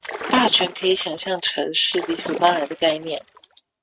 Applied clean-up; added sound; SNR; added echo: neural mask model RNNoise.